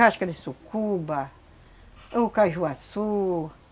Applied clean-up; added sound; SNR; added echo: none; none; none; none.